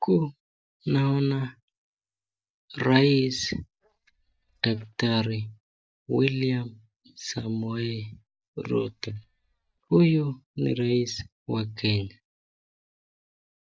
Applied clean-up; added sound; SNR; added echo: neural mask model DeepFilterNet 3.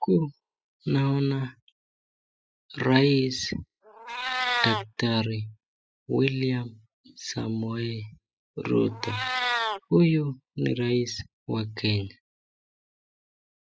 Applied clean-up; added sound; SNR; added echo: classical method spectral subtraction.